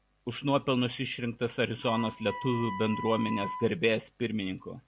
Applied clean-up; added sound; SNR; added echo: none; Wind instrument, woodwind instrument; 10 dB; none.